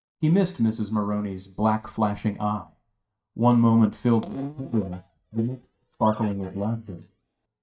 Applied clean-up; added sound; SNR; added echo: neural mask model DeepFilterNet 3.